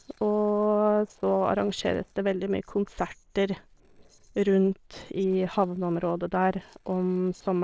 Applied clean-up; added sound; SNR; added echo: neural separator model SepFormer DNS4.